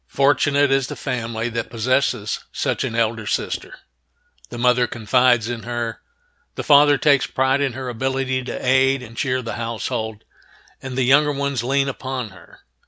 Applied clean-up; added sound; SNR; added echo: none; none; none; none.